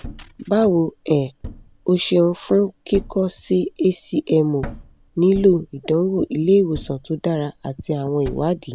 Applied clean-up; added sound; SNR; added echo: none; Thump, thud; 18 dB; none.